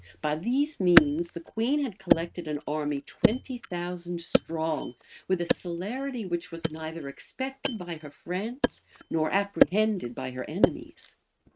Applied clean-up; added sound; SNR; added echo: neural mask model RNNoise.